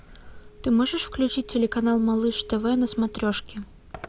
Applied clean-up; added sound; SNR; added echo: none; Telephone; 18 dB; none.